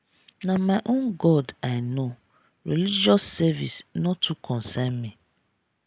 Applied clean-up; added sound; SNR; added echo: none; none; none; none.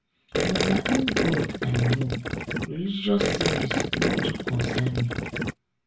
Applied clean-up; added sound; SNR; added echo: none; Gurgling; -2 dB; reverberation time 0.3 s.